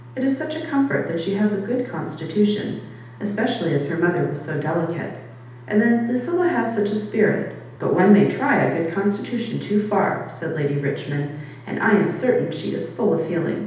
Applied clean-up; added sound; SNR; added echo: none; none; none; reverberation time 0.8 s.